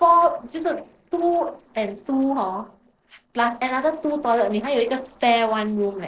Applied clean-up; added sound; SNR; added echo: neural separator model SepFormer DNS4.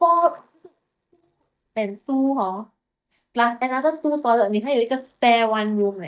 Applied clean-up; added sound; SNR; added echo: neural mask model DeepFilterNet 3.